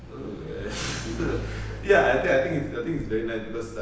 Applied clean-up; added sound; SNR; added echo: none; Mechanisms / Bicycle; 10 dB; reverberation time 0.9 s.